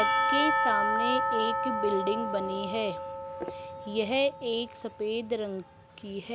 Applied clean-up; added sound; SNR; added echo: none; Church bell / Percussion; -1 dB; none.